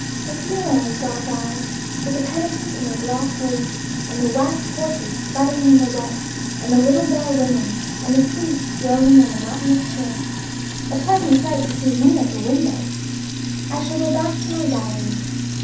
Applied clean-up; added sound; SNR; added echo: none; Sink (filling or washing); 5 dB; reverberation time 0.7 s.